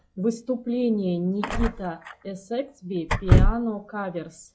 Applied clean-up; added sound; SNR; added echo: classical method log-MMSE.